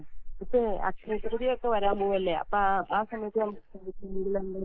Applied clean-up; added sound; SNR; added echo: neural mask model Resemble Enhance denoiser.